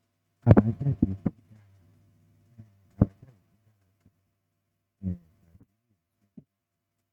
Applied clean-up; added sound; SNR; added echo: neural mask model RNNoise.